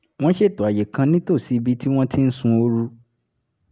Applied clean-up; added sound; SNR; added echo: none; none; none; none.